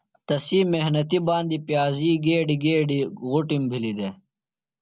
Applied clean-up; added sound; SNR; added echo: none; none; none; none.